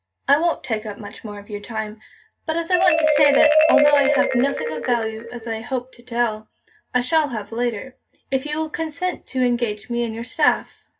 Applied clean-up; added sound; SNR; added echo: none; Marimba, xylophone; 2 dB; reverberation time 0.2 s.